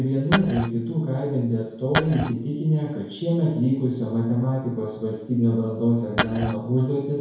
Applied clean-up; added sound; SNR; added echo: none; Glass; 2 dB; reverberation time 0.9 s.